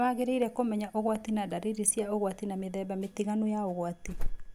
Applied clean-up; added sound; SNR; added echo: none; Alarm / Insect; 7 dB; none.